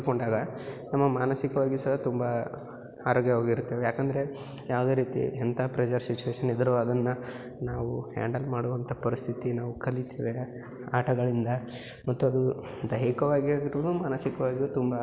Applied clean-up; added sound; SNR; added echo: none; none; none; none.